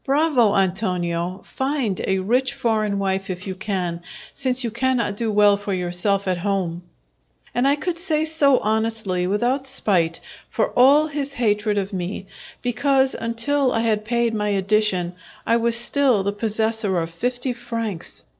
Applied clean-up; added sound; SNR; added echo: neural separator model SepFormer DNS4.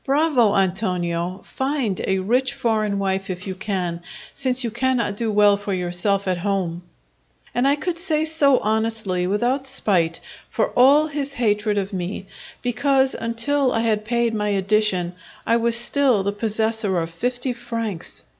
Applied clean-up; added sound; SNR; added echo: none; Tambourine; 18 dB; none.